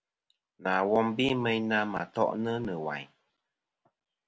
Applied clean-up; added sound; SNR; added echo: none; none; none; none.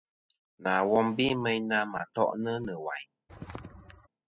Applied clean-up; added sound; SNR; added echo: classical method spectral subtraction.